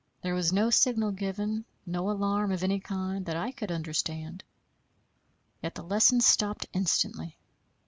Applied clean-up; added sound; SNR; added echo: none; none; none; none.